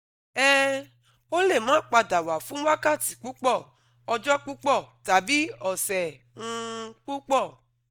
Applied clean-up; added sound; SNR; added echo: neural mask model DeepFilterNet 3.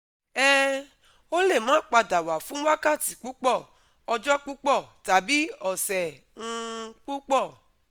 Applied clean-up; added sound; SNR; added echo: none; none; none; none.